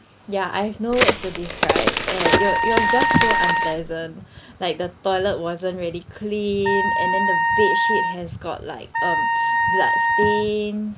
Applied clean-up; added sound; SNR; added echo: none; Wind instrument, woodwind instrument + Crack; -4 dB; none.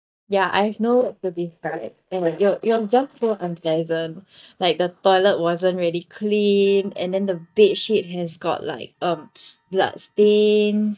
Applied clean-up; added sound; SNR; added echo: neural mask model DeepFilterNet 3.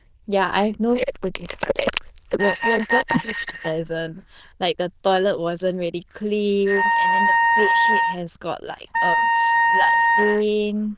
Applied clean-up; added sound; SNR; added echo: neural diffusion model UNIVERSE++.